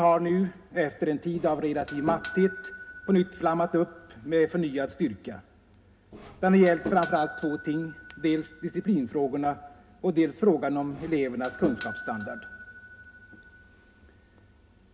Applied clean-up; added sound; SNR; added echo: none; Doorbell; 15 dB; reverberation time 0.3 s.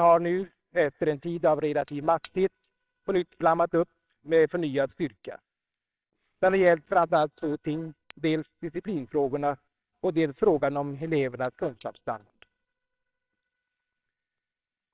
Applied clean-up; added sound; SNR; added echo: neural separator model SepFormer WHAMR!.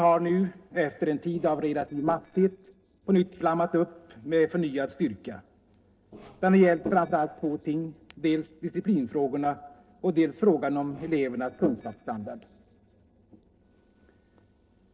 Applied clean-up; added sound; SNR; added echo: neural separator model SepFormer DNS4.